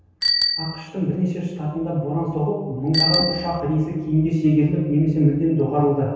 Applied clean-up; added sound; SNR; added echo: none; Bicycle bell; 7 dB; reverberation time 1.2 s.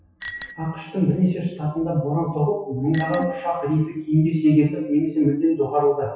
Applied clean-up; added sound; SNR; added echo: classical method WPE with log-MMSE.